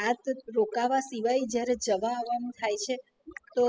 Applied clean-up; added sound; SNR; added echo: classical method spectral subtraction.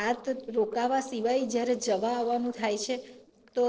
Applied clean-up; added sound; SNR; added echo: neural separator model SepFormer DNS4.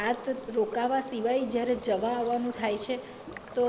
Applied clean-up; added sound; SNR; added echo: none; Stream; 20 dB; none.